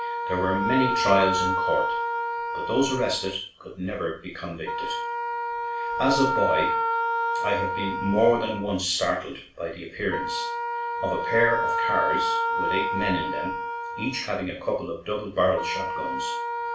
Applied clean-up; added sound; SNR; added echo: none; Wind instrument, woodwind instrument; 1 dB; reverberation time 0.3 s.